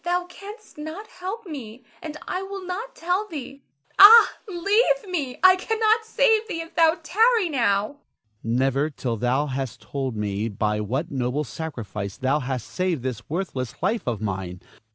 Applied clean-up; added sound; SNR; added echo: none; none; none; none.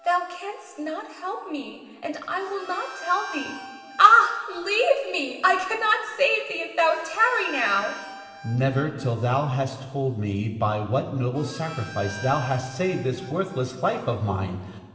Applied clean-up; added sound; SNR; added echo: none; Harmonica; 18 dB; reverberation time 2.0 s.